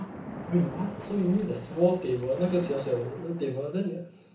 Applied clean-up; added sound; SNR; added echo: none; Splash, splatter; 13 dB; reverberation time 0.7 s.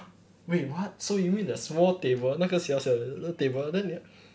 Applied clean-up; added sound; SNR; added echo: none; none; none; none.